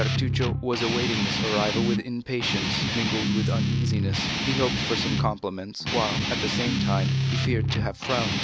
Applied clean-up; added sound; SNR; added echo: none; Guitar; -4 dB; none.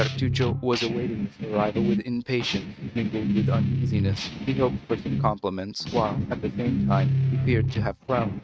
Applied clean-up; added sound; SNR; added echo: neural mask model RNNoise.